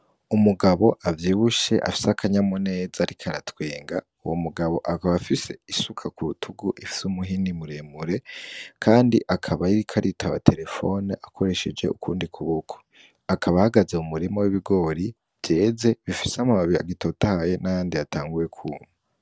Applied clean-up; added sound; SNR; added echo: none; none; none; none.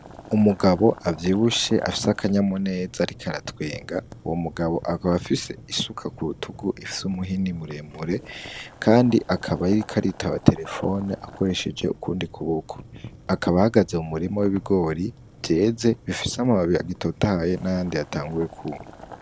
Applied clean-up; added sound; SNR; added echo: none; Boiling; 19 dB; none.